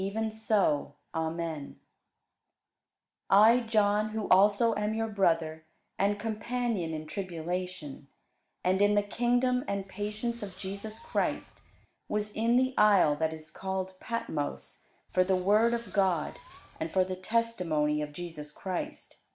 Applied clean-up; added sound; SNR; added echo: none; Fireworks; 19 dB; none.